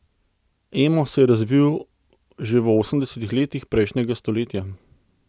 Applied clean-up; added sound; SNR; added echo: none; none; none; none.